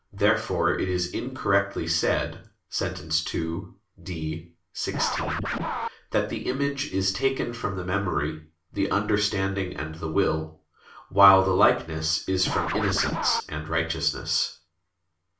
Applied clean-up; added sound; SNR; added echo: none; Scratching (performance technique); 7 dB; reverberation time 0.3 s.